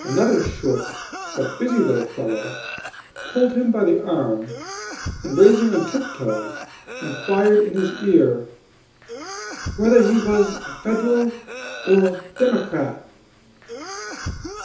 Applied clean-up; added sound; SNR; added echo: none; Cough; 13 dB; reverberation time 0.6 s.